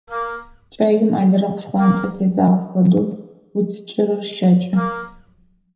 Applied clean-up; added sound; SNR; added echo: none; Wind instrument, woodwind instrument; 12 dB; reverberation time 0.8 s.